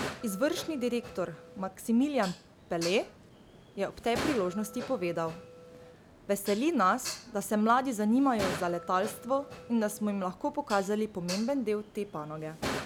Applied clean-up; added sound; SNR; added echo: none; Dishes, pots, and pans; 12 dB; none.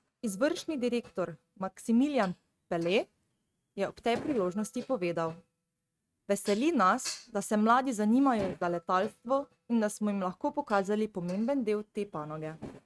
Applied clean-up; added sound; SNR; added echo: neural mask model RNNoise.